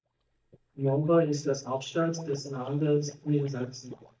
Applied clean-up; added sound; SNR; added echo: neural mask model DeepFilterNet 3.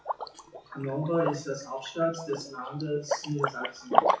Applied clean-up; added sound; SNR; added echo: classical method WPE with log-MMSE.